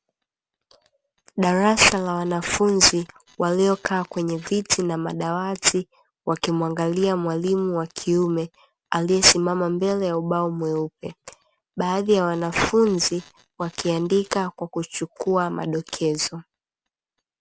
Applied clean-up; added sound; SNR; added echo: none; none; none; none.